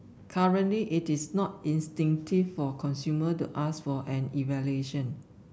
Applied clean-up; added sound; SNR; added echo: none; none; none; none.